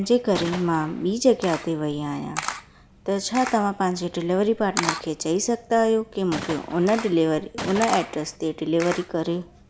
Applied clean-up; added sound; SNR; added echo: none; Gunshot, gunfire + Camera; 12 dB; none.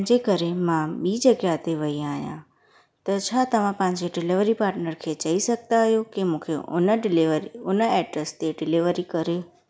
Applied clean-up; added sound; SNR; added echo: none; none; none; none.